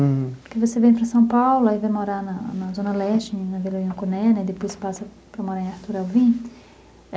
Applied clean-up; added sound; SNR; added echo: none; none; none; none.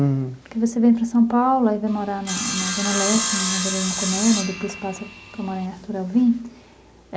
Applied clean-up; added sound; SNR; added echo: none; Sawing; 4 dB; none.